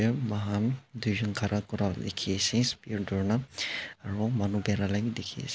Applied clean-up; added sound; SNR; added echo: none; none; none; none.